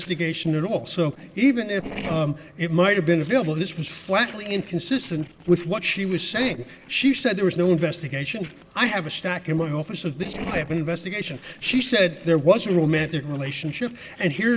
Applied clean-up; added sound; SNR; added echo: neural separator model SepFormer DNS4.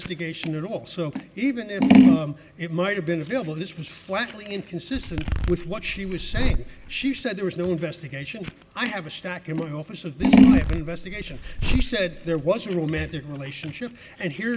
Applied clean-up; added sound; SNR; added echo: none; Scissors + Zipper (clothing); -4 dB; none.